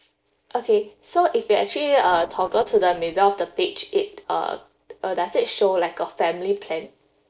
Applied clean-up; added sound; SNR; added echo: neural separator model SepFormer DNS4.